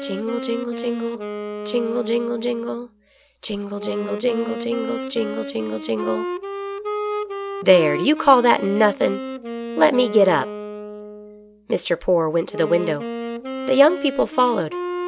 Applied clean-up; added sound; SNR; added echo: none; Wind instrument, woodwind instrument; 8 dB; none.